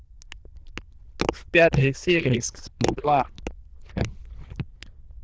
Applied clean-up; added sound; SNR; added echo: neural diffusion model UNIVERSE++.